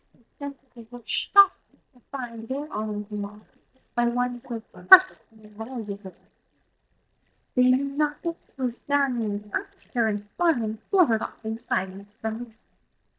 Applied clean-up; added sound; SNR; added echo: neural mask model DeepFilterNet 3.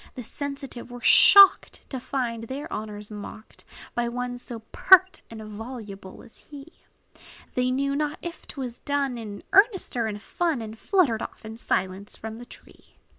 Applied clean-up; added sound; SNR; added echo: none; none; none; none.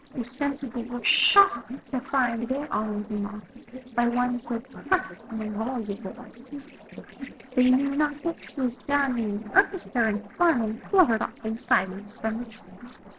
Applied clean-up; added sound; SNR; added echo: neural separator model SepFormer DNS4.